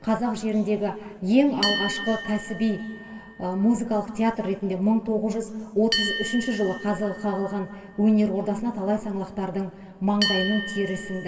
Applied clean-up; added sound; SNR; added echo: none; Bell; 9 dB; reverberation time 1.8 s.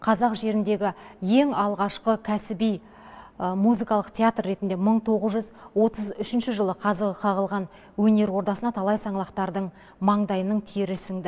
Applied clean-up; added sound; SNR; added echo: none; none; none; none.